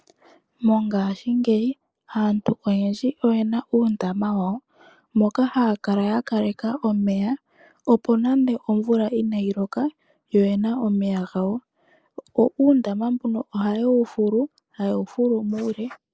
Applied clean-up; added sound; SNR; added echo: neural mask model Resemble Enhance denoiser.